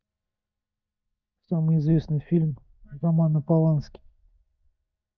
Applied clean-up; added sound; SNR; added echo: neural mask model DeepFilterNet 3.